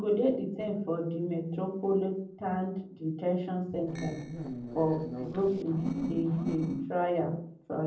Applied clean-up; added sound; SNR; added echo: neural separator model SepFormer DNS4.